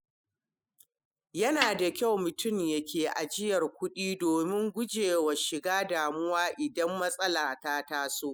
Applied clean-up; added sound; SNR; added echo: classical method spectral subtraction.